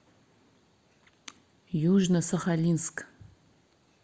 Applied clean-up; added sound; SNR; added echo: none; none; none; none.